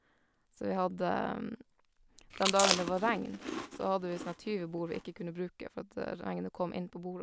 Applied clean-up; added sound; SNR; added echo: none; Chewing, mastication; -1 dB; none.